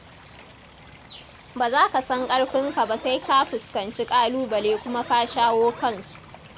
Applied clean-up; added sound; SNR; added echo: none; Water / Bird + Alarm; 16 dB; none.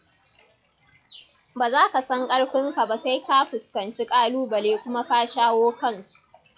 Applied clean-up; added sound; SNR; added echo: classical method log-MMSE.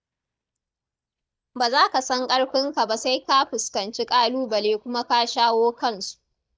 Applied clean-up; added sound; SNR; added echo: neural mask model DeepFilterNet 3.